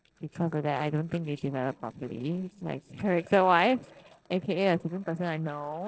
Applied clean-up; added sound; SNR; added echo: neural separator model SepFormer DNS4.